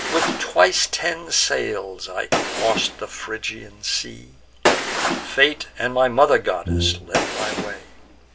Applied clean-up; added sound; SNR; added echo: none; Brass instrument + Gunshot, gunfire; 4 dB; none.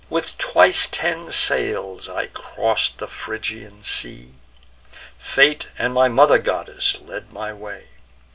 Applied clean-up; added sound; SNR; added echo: none; none; none; none.